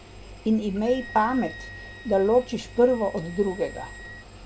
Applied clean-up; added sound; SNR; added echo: none; Wind instrument, woodwind instrument + Engine; 16 dB; none.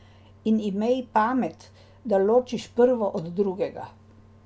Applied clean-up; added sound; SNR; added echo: none; none; none; none.